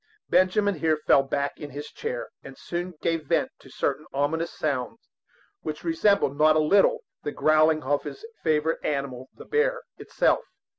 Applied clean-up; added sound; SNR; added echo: none; none; none; none.